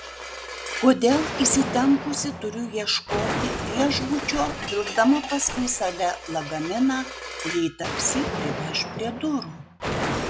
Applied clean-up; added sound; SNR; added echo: none; Explosion; 6 dB; none.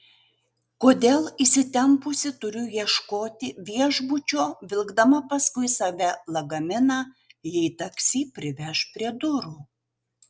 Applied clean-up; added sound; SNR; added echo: none; none; none; none.